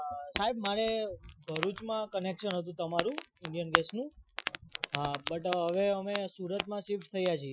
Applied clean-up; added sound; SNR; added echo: classical method Wiener filter.